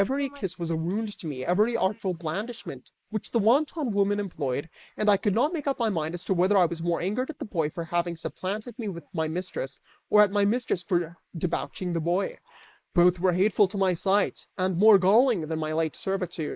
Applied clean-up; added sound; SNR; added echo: neural mask model Resemble Enhance denoiser.